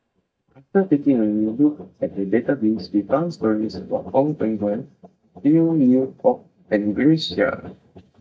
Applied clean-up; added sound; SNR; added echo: neural mask model DeepFilterNet 3.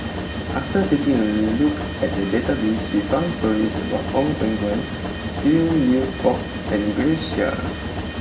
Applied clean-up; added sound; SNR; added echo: none; Mechanisms; 5 dB; reverberation time 1.1 s.